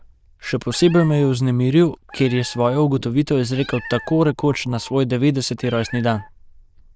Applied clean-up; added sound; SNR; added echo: neural diffusion model UNIVERSE++.